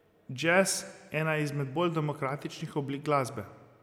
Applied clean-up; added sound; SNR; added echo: none; none; none; none.